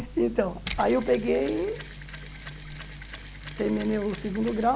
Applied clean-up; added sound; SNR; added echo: none; Mechanisms; 12 dB; none.